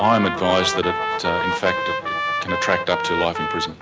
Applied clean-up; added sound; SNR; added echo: none; Trumpet; 2 dB; none.